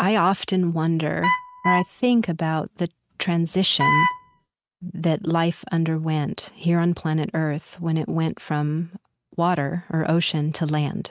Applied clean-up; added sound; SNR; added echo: neural mask model RNNoise.